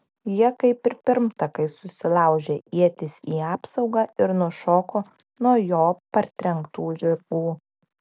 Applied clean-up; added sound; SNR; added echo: none; none; none; none.